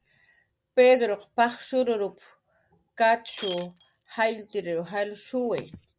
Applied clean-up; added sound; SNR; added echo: none; Shatter; 14 dB; none.